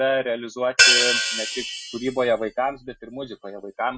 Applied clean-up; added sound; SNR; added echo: classical method Wiener filter.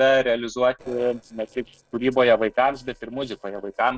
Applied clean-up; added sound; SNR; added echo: neural separator model SepFormer DNS4.